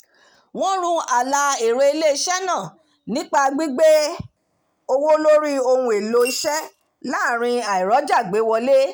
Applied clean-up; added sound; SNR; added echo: none; Coin (dropping) / Glass; 16 dB; none.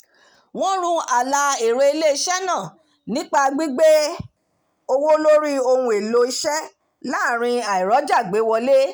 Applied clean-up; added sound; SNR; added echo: none; none; none; none.